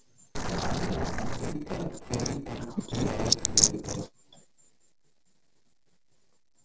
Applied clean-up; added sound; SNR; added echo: neural separator model SepFormer DNS4.